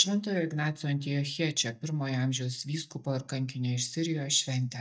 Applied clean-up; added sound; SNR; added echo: neural mask model DeepFilterNet 3.